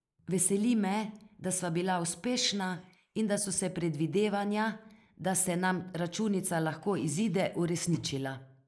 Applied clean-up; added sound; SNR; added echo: neural mask model Resemble Enhance denoiser.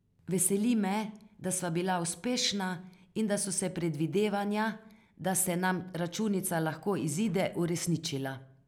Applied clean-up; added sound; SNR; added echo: none; none; none; none.